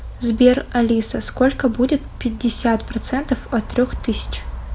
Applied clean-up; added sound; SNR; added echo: none; none; none; none.